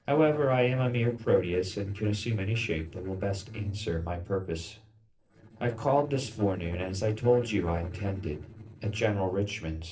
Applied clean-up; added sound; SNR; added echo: neural separator model SepFormer DNS4.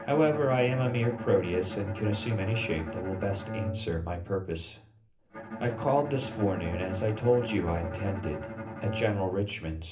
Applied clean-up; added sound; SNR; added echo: none; Bowed string instrument; 9 dB; reverberation time 0.3 s.